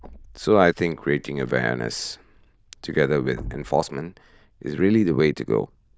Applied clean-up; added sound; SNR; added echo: neural diffusion model UNIVERSE++.